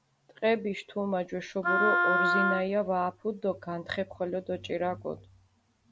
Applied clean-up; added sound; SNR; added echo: none; Wind instrument, woodwind instrument; -3 dB; none.